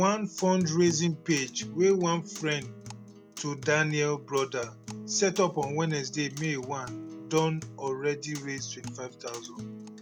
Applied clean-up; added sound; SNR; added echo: none; Acoustic guitar; 15 dB; none.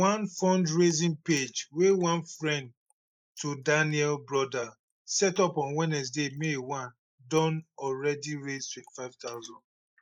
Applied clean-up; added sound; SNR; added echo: neural mask model Resemble Enhance denoiser.